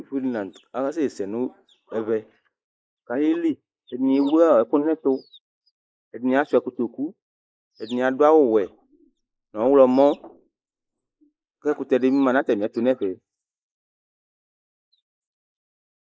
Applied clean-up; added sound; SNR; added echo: neural mask model Resemble Enhance denoiser.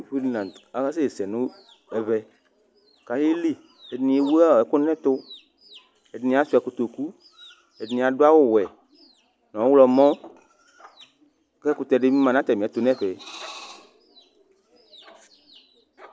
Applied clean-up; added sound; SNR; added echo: none; none; none; none.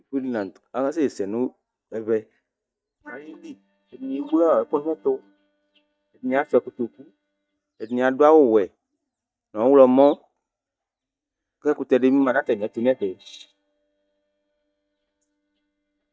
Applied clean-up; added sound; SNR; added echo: neural mask model DeepFilterNet 3.